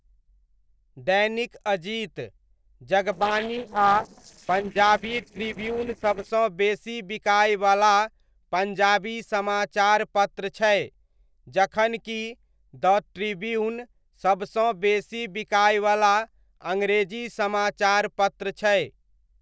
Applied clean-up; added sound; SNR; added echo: neural separator model SepFormer DNS4.